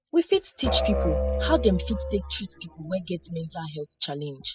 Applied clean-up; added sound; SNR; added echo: classical method spectral subtraction.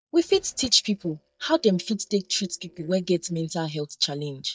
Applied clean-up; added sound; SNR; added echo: neural mask model DeepFilterNet 3.